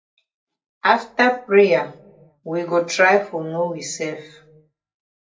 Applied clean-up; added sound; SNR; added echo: none; none; none; reverberation time 0.2 s.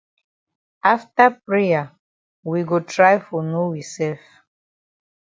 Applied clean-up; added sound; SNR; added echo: none; none; none; none.